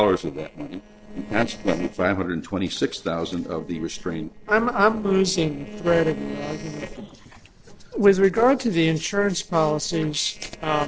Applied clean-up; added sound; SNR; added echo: neural separator model SepFormer DNS4.